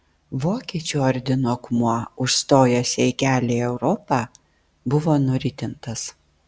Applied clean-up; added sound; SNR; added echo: none; none; none; none.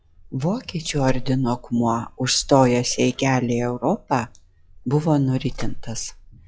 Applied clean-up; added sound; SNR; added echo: classical method log-MMSE.